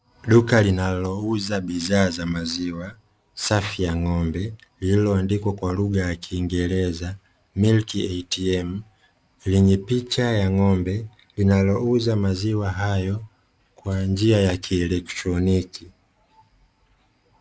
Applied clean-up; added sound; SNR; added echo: none; none; none; none.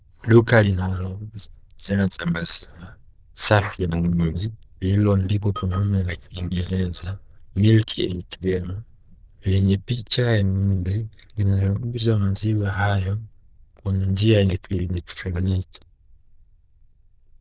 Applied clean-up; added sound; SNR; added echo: neural diffusion model UNIVERSE++.